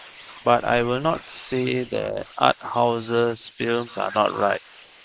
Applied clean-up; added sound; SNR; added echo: neural mask model Resemble Enhance denoiser.